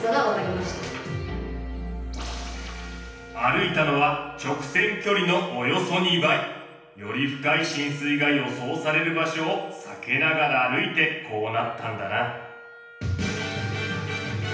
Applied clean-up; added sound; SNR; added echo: none; Wind instrument, woodwind instrument; 20 dB; reverberation time 0.9 s.